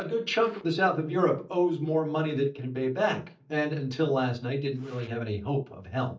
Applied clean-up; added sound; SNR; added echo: neural mask model DeepFilterNet 3.